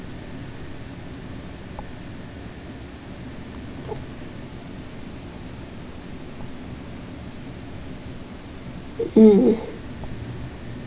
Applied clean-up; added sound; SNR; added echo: none; Writing; 15 dB; none.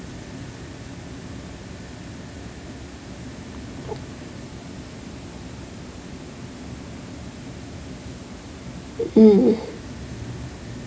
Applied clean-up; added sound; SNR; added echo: none; none; none; none.